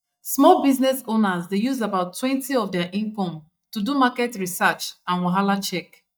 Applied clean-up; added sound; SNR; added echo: neural mask model DeepFilterNet 3.